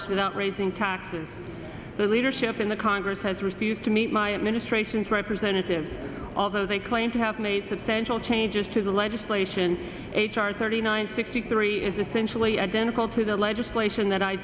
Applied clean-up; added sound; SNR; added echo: none; none; none; none.